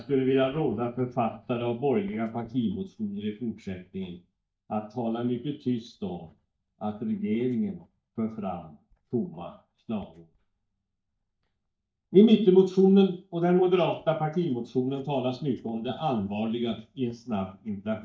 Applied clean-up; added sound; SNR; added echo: neural mask model DeepFilterNet 3.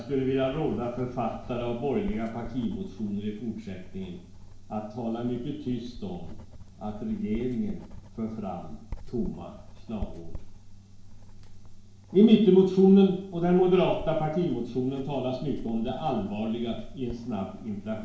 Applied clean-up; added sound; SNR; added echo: none; Writing; 13 dB; reverberation time 0.6 s.